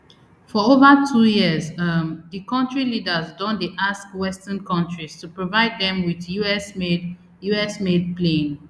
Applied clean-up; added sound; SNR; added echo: none; none; none; none.